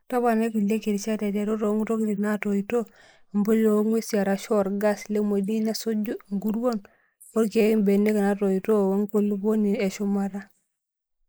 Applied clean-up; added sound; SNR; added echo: neural mask model Resemble Enhance denoiser.